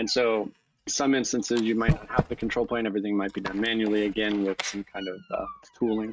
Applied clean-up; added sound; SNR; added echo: neural mask model RNNoise.